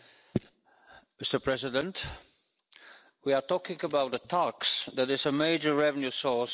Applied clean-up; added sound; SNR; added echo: none; none; none; none.